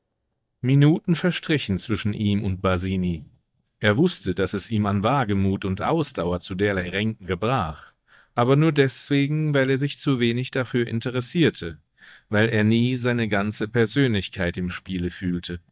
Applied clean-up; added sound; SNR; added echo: neural mask model DeepFilterNet 3.